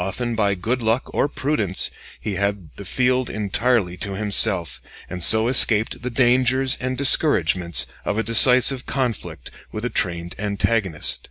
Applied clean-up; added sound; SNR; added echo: none; none; none; none.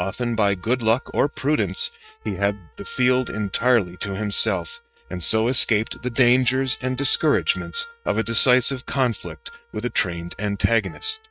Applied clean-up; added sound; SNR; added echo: neural mask model RNNoise.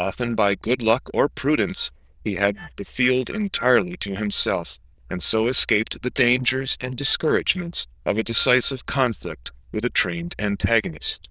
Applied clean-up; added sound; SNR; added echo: neural diffusion model UNIVERSE++.